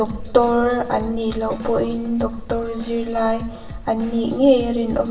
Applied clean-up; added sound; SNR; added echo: none; Drum / Drum kit; 17 dB; reverberation time 0.9 s.